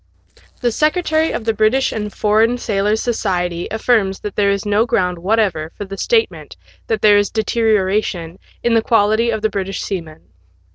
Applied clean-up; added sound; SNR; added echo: neural separator model SepFormer DNS4.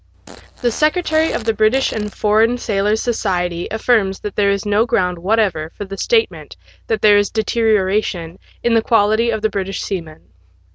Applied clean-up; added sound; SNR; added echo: none; Fart; 19 dB; none.